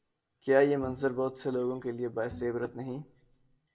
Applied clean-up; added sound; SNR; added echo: none; Bowed string instrument; 19 dB; reverberation time 0.3 s.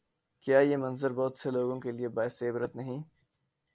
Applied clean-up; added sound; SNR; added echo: none; none; none; none.